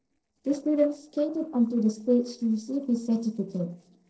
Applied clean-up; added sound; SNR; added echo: neural separator model SepFormer DNS4.